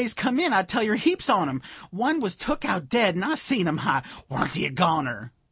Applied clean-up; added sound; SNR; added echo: none; none; none; none.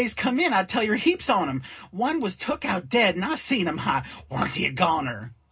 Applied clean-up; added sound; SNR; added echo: none; none; none; reverberation time 0.2 s.